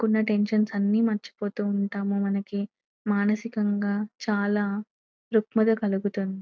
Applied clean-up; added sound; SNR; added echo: none; none; none; none.